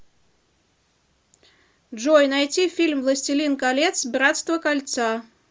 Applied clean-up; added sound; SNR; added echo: none; none; none; none.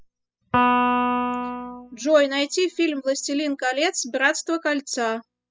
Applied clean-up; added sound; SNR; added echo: classical method spectral subtraction.